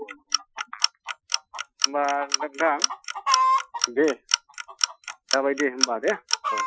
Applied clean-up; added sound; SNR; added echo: classical method Wiener filter.